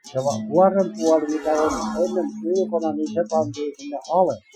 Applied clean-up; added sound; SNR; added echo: classical method Wiener filter.